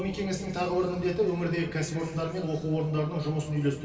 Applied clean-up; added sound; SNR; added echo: none; Thunder; 18 dB; reverberation time 2.5 s.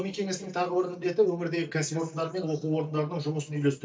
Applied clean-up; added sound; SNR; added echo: neural mask model DeepFilterNet 3.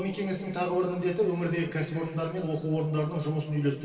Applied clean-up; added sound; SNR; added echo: neural separator model SepFormer DNS4.